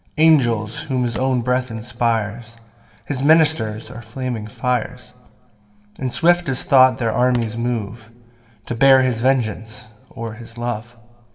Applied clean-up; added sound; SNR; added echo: none; Tap; 13 dB; reverberation time 0.9 s.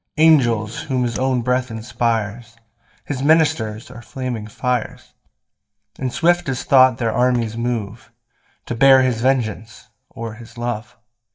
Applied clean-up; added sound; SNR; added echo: neural mask model DeepFilterNet 3.